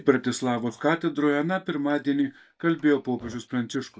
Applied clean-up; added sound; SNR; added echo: neural mask model DeepFilterNet 3.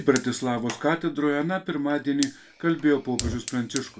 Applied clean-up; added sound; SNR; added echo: none; Fire; 13 dB; reverberation time 0.2 s.